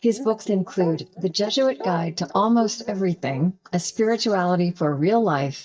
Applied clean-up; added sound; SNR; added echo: neural mask model DeepFilterNet 3.